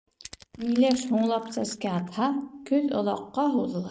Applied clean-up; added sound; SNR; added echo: neural mask model RNNoise.